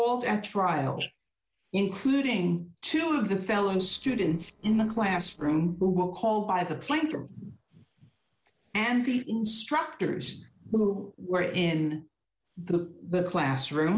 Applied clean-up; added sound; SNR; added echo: neural separator model SepFormer DNS4.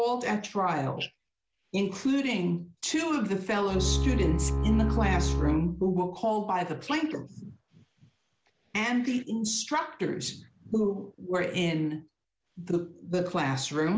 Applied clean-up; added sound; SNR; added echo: none; Bowed string instrument; -1 dB; none.